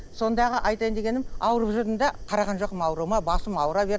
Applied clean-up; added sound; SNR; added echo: none; Fire; 8 dB; none.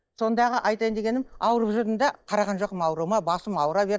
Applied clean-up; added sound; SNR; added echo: neural mask model DeepFilterNet 3.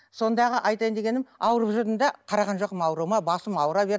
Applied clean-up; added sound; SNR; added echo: none; none; none; none.